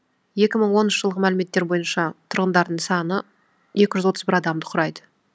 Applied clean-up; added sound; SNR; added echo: none; none; none; none.